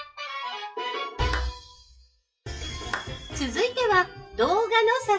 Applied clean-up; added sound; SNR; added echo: classical method WPE with log-MMSE.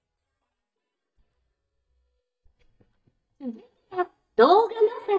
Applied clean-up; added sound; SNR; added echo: neural mask model DeepFilterNet 3.